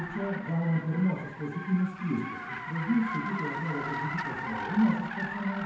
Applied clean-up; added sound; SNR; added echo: none; Car; 7 dB; reverberation time 0.9 s.